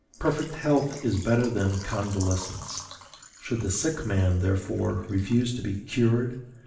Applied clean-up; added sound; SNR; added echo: none; Water / Liquid; 19 dB; reverberation time 0.9 s.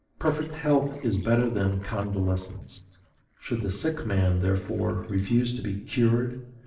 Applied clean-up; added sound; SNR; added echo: neural separator model SepFormer DNS4.